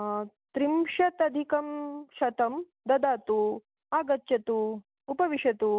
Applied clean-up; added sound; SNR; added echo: none; none; none; none.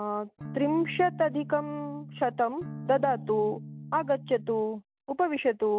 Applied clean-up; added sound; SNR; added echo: none; Electric guitar / Strum; 13 dB; none.